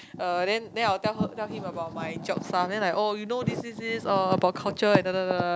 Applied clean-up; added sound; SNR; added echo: none; none; none; none.